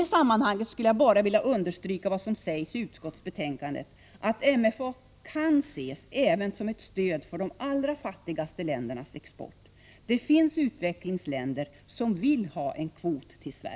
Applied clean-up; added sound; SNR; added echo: none; none; none; none.